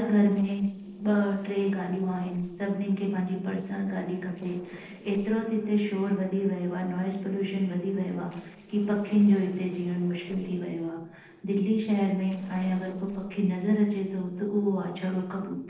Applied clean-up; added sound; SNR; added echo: neural separator model SepFormer DNS4.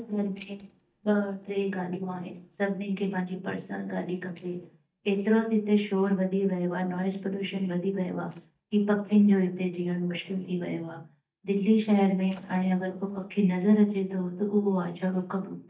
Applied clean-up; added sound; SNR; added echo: neural mask model DeepFilterNet 3.